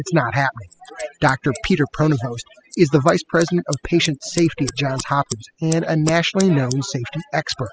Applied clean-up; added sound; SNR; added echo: classical method spectral subtraction.